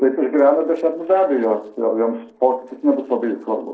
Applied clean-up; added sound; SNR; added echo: neural separator model SepFormer DNS4.